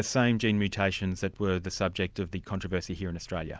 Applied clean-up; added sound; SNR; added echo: none; none; none; none.